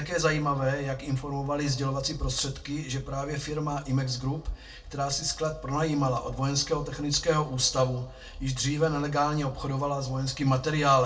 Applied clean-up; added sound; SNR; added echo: none; none; none; reverberation time 0.2 s.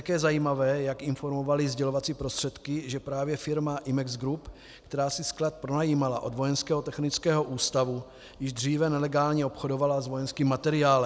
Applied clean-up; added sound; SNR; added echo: none; none; none; none.